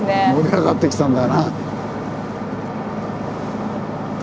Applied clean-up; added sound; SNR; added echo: none; Bowed string instrument; 19 dB; none.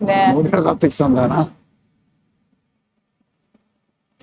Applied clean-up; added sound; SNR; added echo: neural mask model RNNoise.